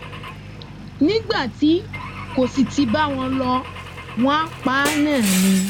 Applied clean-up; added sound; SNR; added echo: none; Truck + Glass / Engine / Car; 10 dB; none.